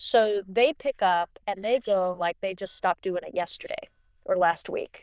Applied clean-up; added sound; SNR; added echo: neural diffusion model UNIVERSE++.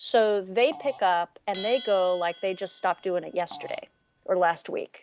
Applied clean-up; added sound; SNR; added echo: none; Fart + Bell; 19 dB; none.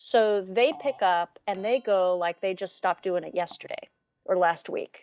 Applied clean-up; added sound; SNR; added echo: neural mask model DeepFilterNet 3.